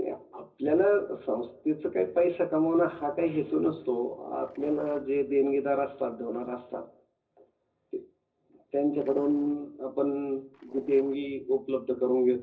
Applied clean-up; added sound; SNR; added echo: neural separator model SepFormer DNS4.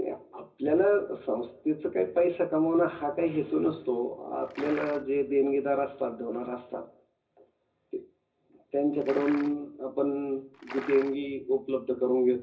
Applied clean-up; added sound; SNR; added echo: none; Liquid; 12 dB; reverberation time 0.4 s.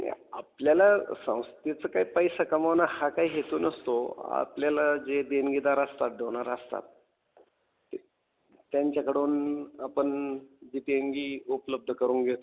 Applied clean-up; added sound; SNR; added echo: none; none; none; none.